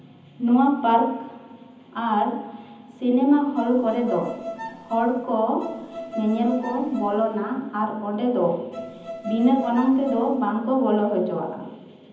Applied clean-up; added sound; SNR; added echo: none; Bowed string instrument; 13 dB; reverberation time 0.8 s.